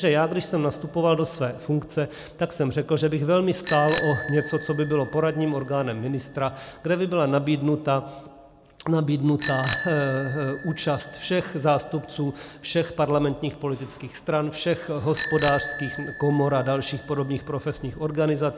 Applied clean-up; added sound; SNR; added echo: none; Bicycle bell; 14 dB; none.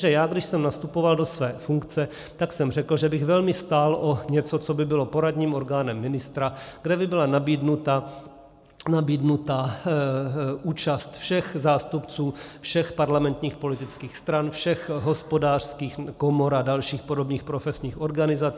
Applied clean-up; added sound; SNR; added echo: none; none; none; none.